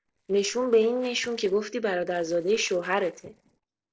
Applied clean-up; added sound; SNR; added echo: neural separator model SepFormer DNS4.